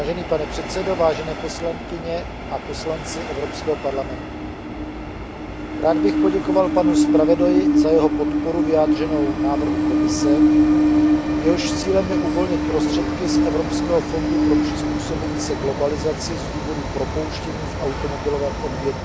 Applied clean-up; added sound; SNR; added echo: none; Train; -3 dB; none.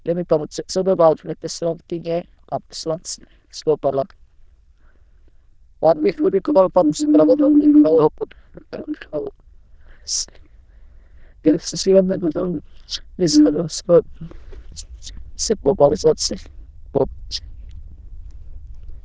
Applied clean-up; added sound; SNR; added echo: neural diffusion model UNIVERSE++.